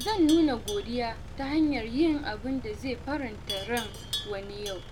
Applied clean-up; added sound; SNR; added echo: none; Livestock, farm animals, working animals + Engine; 10 dB; none.